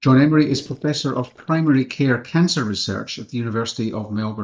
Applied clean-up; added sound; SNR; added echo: neural mask model DeepFilterNet 3.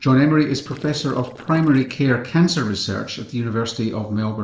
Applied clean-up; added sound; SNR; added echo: neural separator model SepFormer DNS4.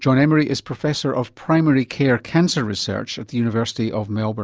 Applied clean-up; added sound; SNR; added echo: none; none; none; none.